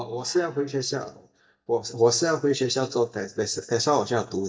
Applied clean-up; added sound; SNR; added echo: neural mask model DeepFilterNet 3.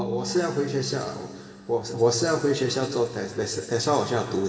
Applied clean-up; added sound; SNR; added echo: none; Marimba, xylophone / Wood; 17 dB; reverberation time 2.5 s.